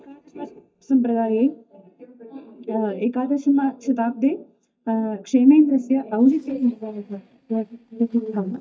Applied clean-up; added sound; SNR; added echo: neural mask model DeepFilterNet 3.